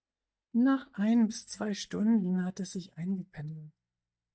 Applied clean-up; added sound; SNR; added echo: neural mask model DeepFilterNet 3.